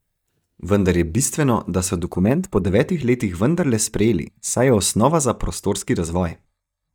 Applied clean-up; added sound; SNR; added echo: neural mask model DeepFilterNet 3.